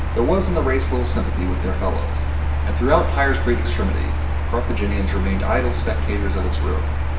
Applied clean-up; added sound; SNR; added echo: none; Mechanical fan; -4 dB; reverberation time 1.0 s.